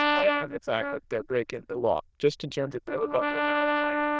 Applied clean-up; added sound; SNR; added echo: neural diffusion model UNIVERSE++.